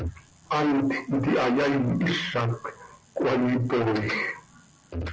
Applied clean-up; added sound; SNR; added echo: none; none; none; none.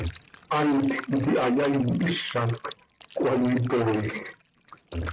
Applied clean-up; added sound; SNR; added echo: neural mask model RNNoise.